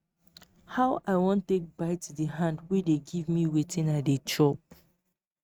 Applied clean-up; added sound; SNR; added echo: neural mask model RNNoise.